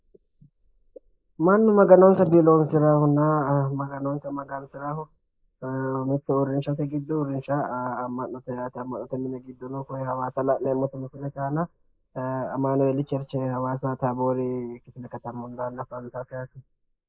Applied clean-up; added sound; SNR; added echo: neural mask model Resemble Enhance denoiser.